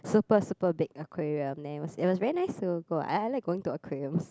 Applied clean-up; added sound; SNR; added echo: none; none; none; none.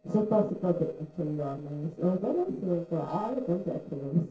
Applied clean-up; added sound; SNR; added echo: neural separator model SepFormer DNS4.